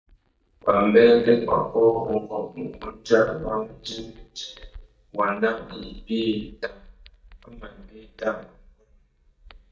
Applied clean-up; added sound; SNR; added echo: neural mask model DeepFilterNet 3.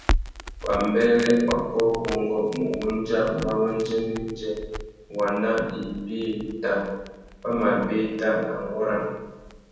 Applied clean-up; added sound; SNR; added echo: none; Crackle; 10 dB; reverberation time 1.1 s.